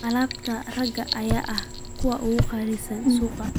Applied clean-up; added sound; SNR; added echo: none; Writing; 0 dB; none.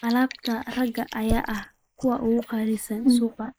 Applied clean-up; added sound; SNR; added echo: neural mask model Resemble Enhance denoiser.